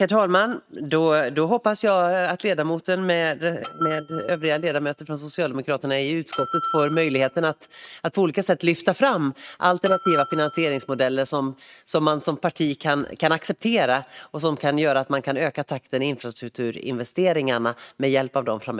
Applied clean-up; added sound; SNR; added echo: neural mask model RNNoise.